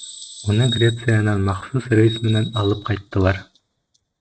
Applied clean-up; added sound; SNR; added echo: neural mask model RNNoise.